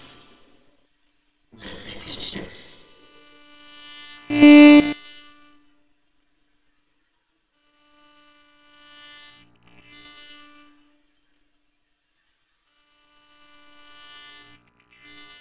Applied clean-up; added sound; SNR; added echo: neural separator model SepFormer WHAMR!.